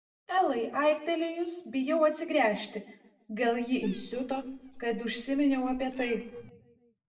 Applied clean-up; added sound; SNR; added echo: neural separator model SepFormer DNS4.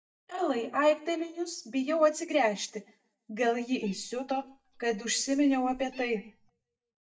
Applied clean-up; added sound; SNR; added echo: neural mask model DeepFilterNet 3.